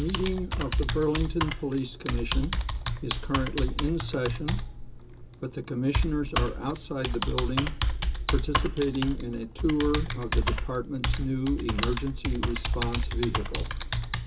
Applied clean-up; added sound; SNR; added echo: none; Computer keyboard; -1 dB; reverberation time 0.2 s.